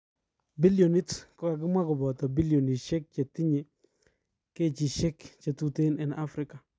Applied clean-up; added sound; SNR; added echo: none; none; none; none.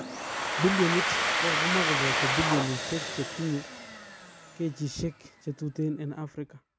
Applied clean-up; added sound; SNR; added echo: none; Domestic sounds, home sounds; -1 dB; none.